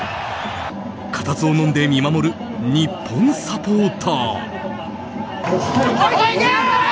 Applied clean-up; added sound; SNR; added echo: none; none; none; none.